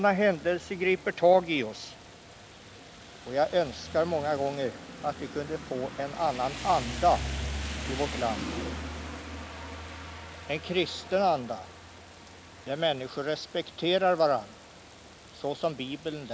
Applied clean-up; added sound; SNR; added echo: none; Rain; 11 dB; none.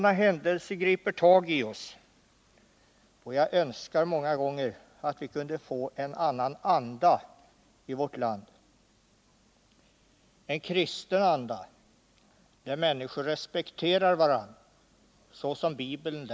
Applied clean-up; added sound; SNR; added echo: none; none; none; none.